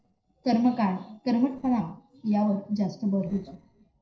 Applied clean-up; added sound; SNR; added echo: neural separator model SepFormer DNS4.